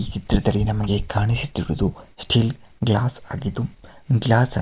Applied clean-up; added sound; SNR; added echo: none; none; none; none.